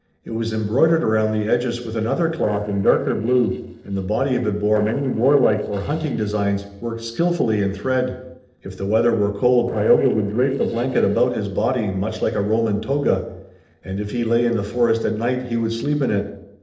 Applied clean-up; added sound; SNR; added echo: neural separator model SepFormer DNS4.